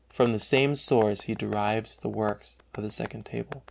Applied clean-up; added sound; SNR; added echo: none; Tap; 20 dB; none.